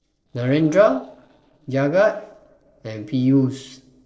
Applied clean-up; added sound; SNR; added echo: neural separator model SepFormer DNS4.